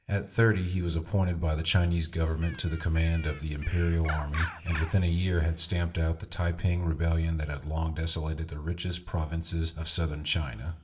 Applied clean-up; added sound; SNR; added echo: none; Bird; 13 dB; reverberation time 0.7 s.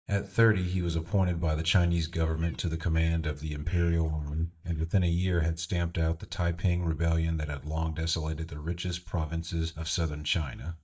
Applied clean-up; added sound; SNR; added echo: neural mask model DeepFilterNet 3.